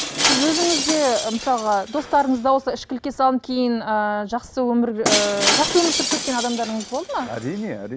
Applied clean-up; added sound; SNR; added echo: none; Shatter; 4 dB; none.